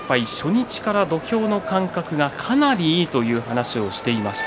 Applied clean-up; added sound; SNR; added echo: none; none; none; none.